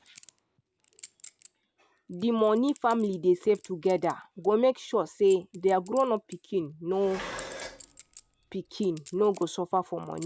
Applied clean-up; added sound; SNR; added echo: none; Chink, clink + Dishes, pots, and pans; 20 dB; none.